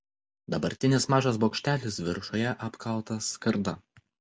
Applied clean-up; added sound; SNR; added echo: none; none; none; none.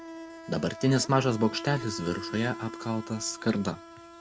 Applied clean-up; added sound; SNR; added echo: none; Insect; 12 dB; none.